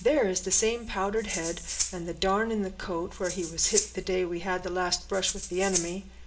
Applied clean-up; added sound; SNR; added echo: none; Rattle (instrument); 8 dB; reverberation time 0.4 s.